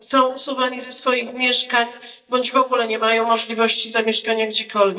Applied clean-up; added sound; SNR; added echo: neural mask model DeepFilterNet 3.